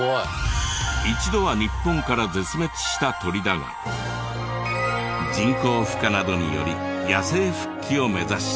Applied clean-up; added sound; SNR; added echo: none; none; none; none.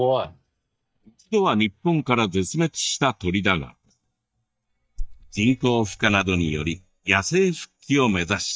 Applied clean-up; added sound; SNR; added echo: neural mask model DeepFilterNet 3.